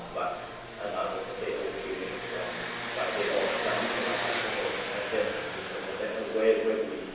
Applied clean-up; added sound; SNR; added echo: none; Engine; 4 dB; reverberation time 1.1 s.